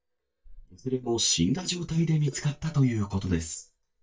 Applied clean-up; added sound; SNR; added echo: neural mask model DeepFilterNet 3.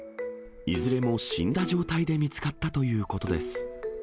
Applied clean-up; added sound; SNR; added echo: none; none; none; none.